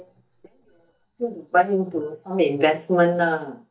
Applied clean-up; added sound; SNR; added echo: neural mask model DeepFilterNet 3.